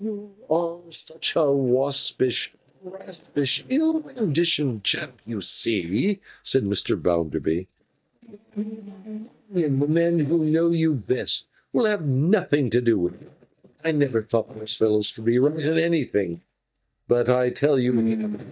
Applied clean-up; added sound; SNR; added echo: neural mask model DeepFilterNet 3.